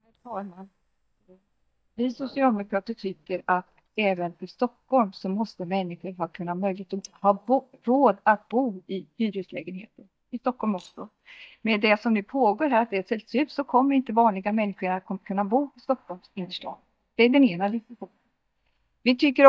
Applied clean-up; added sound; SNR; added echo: neural mask model DeepFilterNet 3.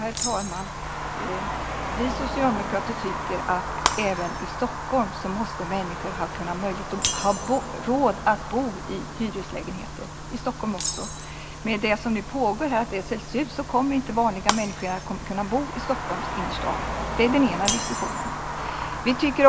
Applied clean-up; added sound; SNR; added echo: none; Shatter + Traffic noise, roadway noise; 5 dB; none.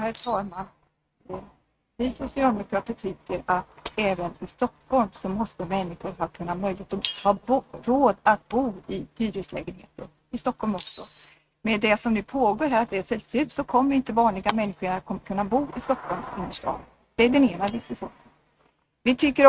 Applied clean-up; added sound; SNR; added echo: neural mask model RNNoise.